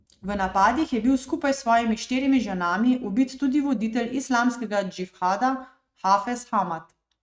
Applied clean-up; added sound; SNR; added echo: neural mask model RNNoise.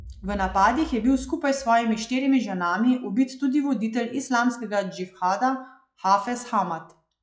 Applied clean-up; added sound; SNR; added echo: classical method log-MMSE.